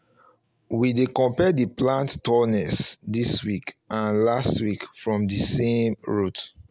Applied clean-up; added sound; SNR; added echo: none; none; none; none.